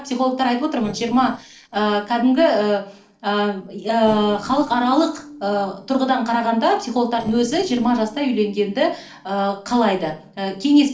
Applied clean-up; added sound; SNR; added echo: neural separator model SepFormer DNS4.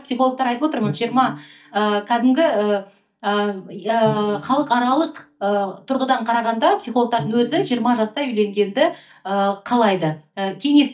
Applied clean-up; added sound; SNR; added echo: neural mask model DeepFilterNet 3.